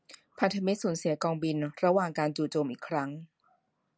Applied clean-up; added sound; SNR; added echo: none; none; none; none.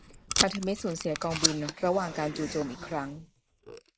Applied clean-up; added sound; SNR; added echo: neural mask model Resemble Enhance denoiser.